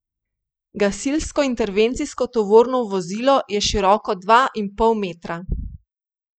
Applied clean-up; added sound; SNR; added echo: neural mask model Resemble Enhance denoiser.